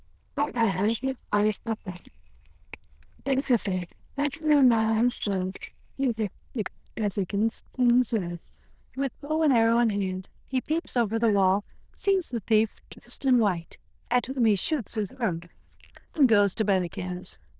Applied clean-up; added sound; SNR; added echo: neural diffusion model UNIVERSE++.